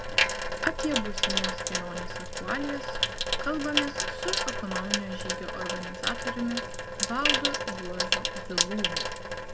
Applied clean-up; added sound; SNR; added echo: none; Sink (filling or washing) / Water tap, faucet; -5 dB; none.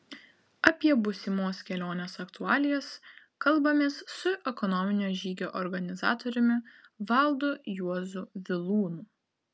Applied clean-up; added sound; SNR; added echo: none; none; none; none.